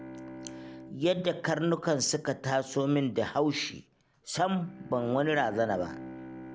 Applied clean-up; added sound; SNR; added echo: none; Bowed string instrument; 16 dB; none.